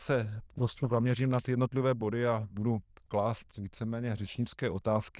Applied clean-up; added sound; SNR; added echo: neural diffusion model UNIVERSE++.